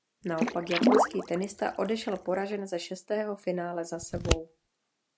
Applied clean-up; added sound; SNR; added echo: none; Water / Splash, splatter + Scissors; -2 dB; none.